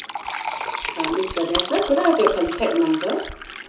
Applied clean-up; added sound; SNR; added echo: none; Fill (with liquid); 5 dB; reverberation time 0.6 s.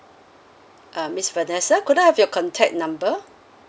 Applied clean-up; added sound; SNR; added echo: none; none; none; none.